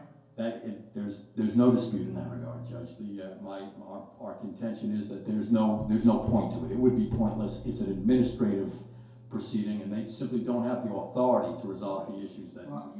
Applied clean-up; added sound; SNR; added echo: none; none; none; reverberation time 2.4 s.